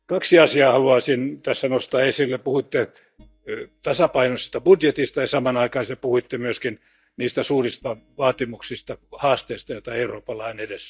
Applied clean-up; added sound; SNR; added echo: neural mask model DeepFilterNet 3.